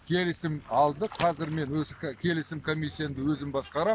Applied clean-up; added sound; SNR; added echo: none; Water / Splash, splatter; 16 dB; none.